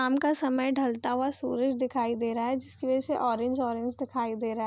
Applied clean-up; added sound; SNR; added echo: none; none; none; none.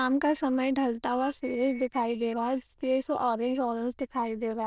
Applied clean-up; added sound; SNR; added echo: neural diffusion model UNIVERSE++.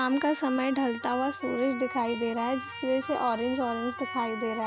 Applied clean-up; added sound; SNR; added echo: none; Keyboard (musical); 10 dB; none.